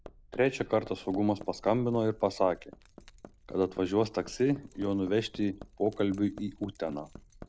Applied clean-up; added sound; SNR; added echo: none; Hammer + Keys jangling; 20 dB; none.